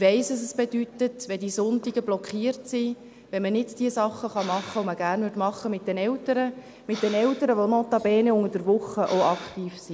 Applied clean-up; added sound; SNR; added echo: none; Breathing; 17 dB; none.